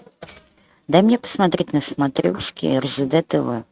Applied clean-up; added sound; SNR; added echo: neural mask model RNNoise.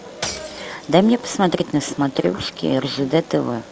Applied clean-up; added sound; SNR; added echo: none; Shatter / Crushing; 16 dB; none.